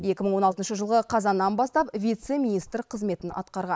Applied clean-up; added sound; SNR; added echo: neural mask model Resemble Enhance denoiser.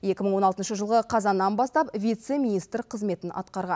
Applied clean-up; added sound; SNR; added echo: none; none; none; none.